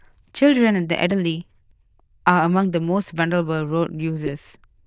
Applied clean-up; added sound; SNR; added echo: neural diffusion model UNIVERSE++.